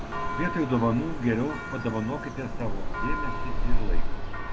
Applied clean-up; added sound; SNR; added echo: none; Church bell; -4 dB; none.